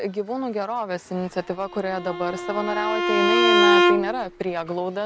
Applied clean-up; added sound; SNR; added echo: none; Bowed string instrument; -5 dB; none.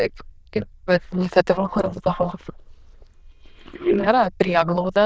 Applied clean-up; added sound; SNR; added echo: neural diffusion model UNIVERSE++.